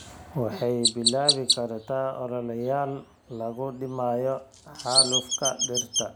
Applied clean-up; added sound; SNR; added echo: none; Chirp, tweet; 0 dB; none.